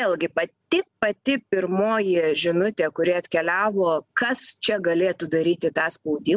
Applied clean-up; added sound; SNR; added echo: none; none; none; none.